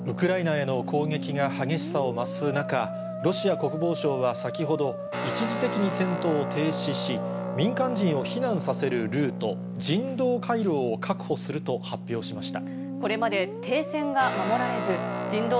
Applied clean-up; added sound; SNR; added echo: none; Musical instrument + Guitar; 5 dB; none.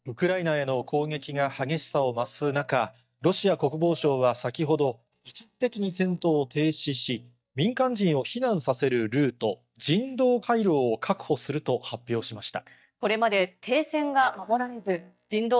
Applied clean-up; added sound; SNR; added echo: neural mask model DeepFilterNet 3.